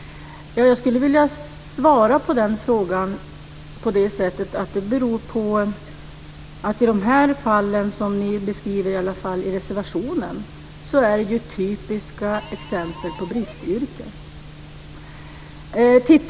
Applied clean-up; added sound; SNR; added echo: none; Harmonica; 19 dB; none.